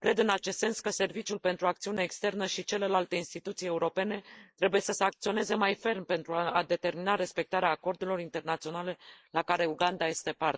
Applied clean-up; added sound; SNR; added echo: neural mask model Resemble Enhance denoiser.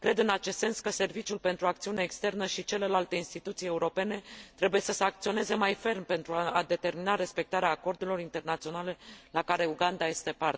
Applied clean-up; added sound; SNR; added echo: none; none; none; none.